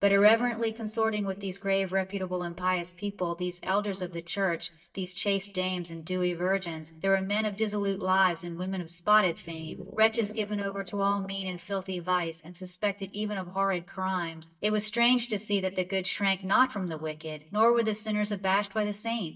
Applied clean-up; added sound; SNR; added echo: neural mask model DeepFilterNet 3.